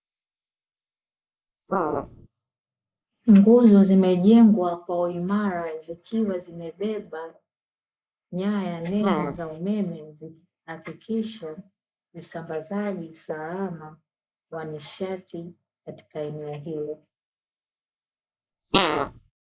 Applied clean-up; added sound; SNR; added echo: neural mask model Resemble Enhance denoiser.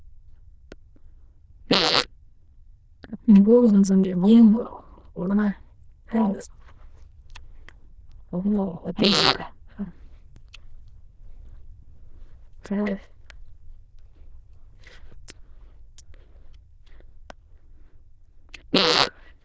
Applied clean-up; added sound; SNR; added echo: neural diffusion model UNIVERSE++.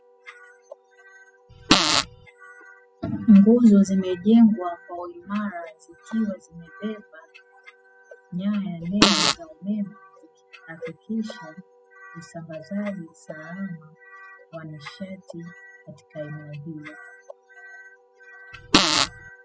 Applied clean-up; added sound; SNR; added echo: classical method spectral subtraction.